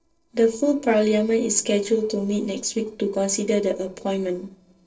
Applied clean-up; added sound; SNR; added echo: neural separator model SepFormer DNS4.